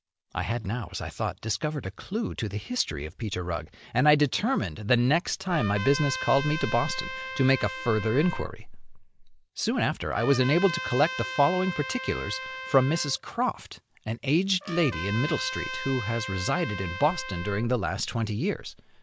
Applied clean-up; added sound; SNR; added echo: none; Trumpet; 9 dB; none.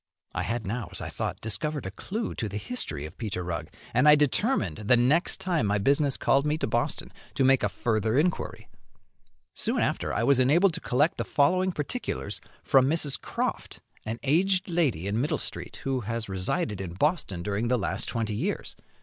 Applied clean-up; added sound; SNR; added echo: none; none; none; none.